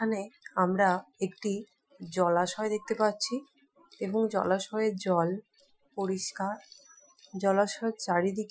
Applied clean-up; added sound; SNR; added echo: classical method Wiener filter.